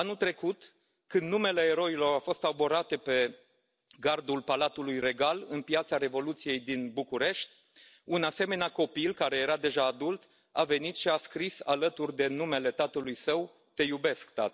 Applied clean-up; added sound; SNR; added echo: none; none; none; none.